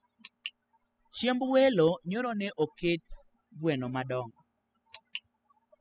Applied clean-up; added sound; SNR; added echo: classical method spectral subtraction.